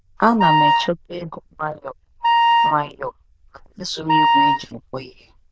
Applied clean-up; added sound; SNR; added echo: neural diffusion model UNIVERSE++.